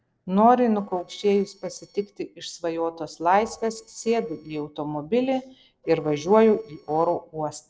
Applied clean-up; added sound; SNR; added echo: neural separator model SepFormer DNS4.